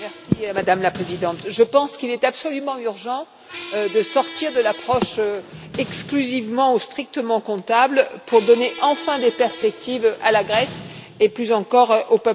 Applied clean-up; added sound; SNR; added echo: none; Squeak; 18 dB; none.